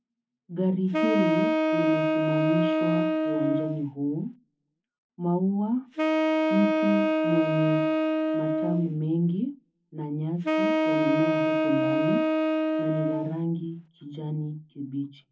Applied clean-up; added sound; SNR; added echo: none; Wind instrument, woodwind instrument; -4 dB; reverberation time 0.3 s.